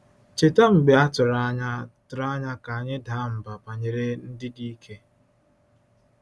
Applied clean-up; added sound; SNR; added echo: none; none; none; none.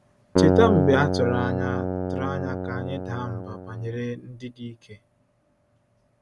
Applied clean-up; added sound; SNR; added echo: none; Keyboard (musical); -2 dB; none.